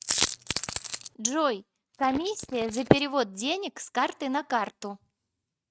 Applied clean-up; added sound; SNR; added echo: neural mask model RNNoise.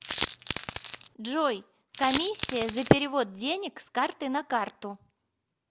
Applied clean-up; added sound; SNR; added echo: none; Coin (dropping); 0 dB; none.